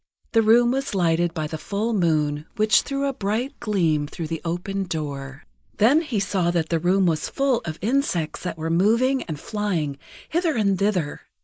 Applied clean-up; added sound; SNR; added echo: neural mask model Resemble Enhance denoiser.